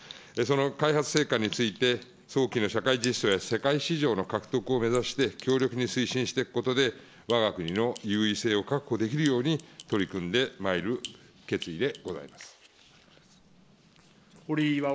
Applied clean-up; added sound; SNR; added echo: neural mask model Resemble Enhance denoiser.